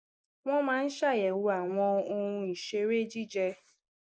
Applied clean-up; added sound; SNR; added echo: neural mask model Resemble Enhance denoiser.